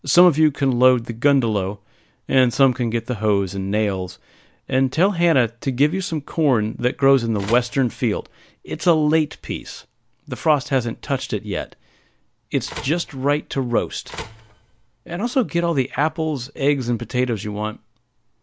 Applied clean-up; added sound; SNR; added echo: none; Telephone; 17 dB; none.